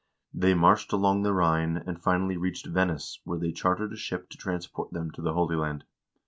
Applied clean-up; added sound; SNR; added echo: none; none; none; none.